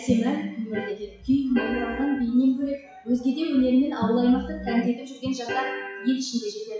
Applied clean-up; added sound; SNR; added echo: classical method WPE with log-MMSE.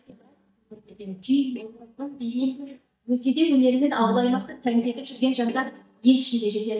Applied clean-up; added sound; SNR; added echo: neural mask model DeepFilterNet 3.